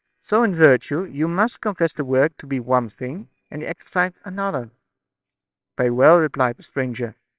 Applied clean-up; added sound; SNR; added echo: neural separator model SepFormer WHAMR!.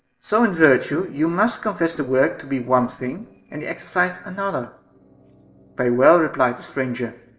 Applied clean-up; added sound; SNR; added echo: neural separator model SepFormer DNS4.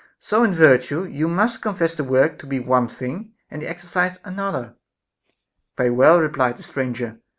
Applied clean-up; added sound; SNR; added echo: none; none; none; none.